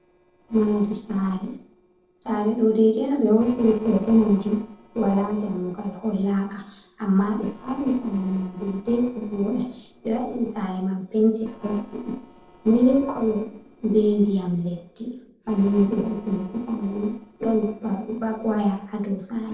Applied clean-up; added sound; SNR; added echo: neural separator model SepFormer DNS4.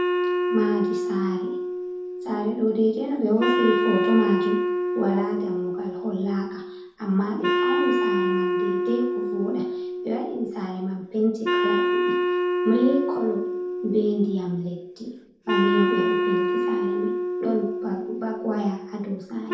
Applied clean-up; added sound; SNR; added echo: none; Wind instrument, woodwind instrument; -1 dB; reverberation time 0.8 s.